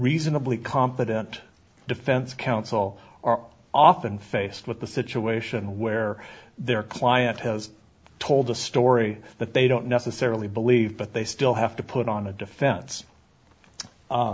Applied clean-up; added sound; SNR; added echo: none; none; none; none.